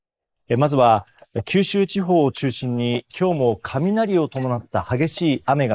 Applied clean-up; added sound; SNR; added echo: neural mask model Resemble Enhance denoiser.